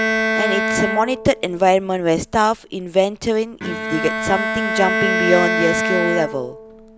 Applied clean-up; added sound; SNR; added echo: none; Bowed string instrument; 2 dB; none.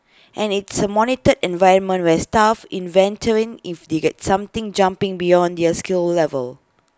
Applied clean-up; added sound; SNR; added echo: none; none; none; none.